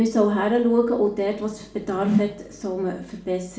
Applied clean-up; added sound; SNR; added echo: none; Whoosh, swoosh, swish; 5 dB; reverberation time 0.4 s.